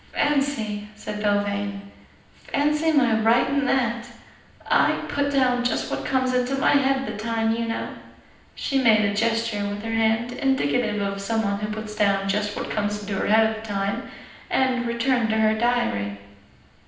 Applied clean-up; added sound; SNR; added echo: none; none; none; reverberation time 0.9 s.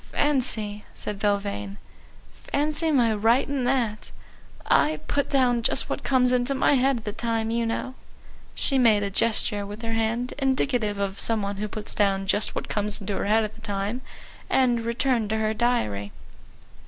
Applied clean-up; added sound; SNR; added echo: none; none; none; none.